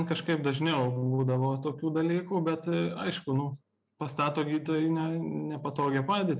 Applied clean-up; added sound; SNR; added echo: none; none; none; none.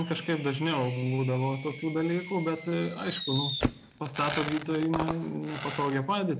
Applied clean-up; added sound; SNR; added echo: none; Fireworks; 8 dB; none.